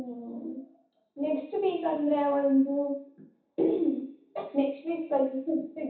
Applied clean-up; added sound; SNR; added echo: none; none; none; reverberation time 0.7 s.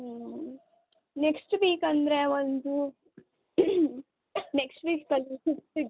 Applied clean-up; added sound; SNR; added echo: none; none; none; none.